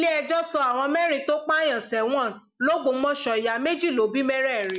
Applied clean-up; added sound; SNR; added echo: none; none; none; none.